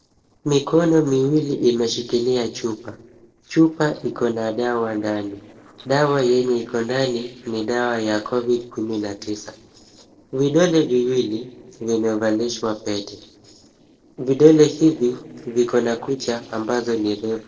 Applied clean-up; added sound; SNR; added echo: neural separator model SepFormer DNS4.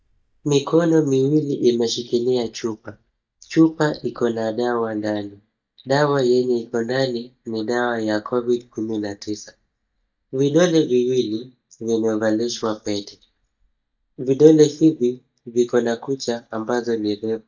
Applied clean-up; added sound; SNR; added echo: neural mask model DeepFilterNet 3.